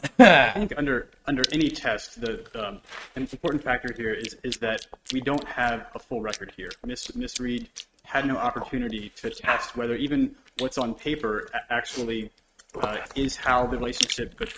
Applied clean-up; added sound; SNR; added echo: neural mask model RNNoise.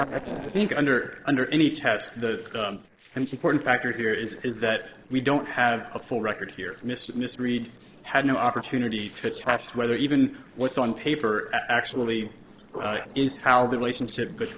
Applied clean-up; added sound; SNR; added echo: neural separator model SepFormer DNS4.